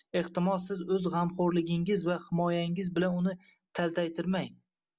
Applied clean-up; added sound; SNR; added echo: none; none; none; none.